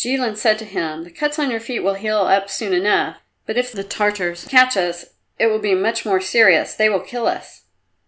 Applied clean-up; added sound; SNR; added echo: none; none; none; none.